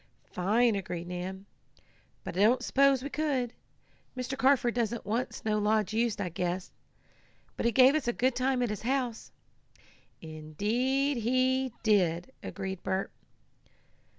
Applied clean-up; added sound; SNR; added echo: none; none; none; none.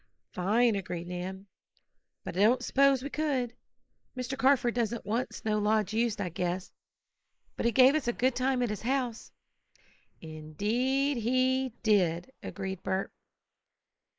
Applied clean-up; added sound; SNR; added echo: neural mask model Resemble Enhance denoiser.